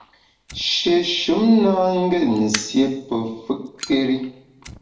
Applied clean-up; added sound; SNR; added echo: none; Fire; 17 dB; reverberation time 0.7 s.